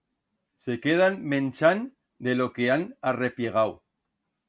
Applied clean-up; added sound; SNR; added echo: none; none; none; none.